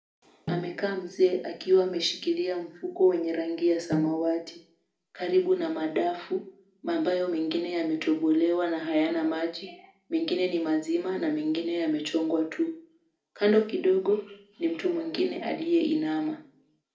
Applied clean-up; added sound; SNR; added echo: none; Snare drum; 12 dB; reverberation time 0.4 s.